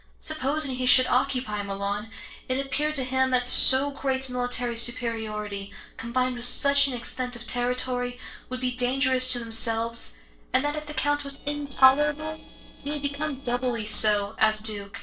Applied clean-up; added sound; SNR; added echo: neural separator model SepFormer DNS4.